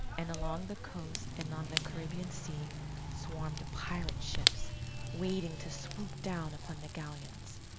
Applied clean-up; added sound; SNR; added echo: none; Fire / Rain; -4 dB; none.